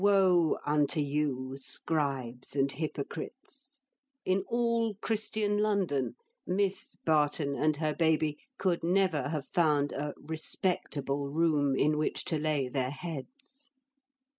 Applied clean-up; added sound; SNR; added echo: none; none; none; none.